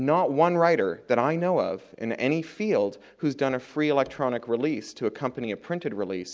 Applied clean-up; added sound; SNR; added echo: none; none; none; none.